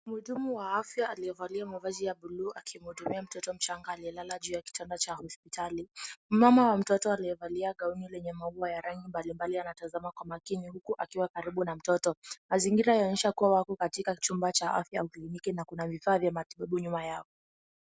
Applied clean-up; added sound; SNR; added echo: none; none; none; none.